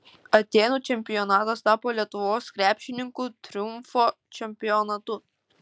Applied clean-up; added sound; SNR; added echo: none; none; none; none.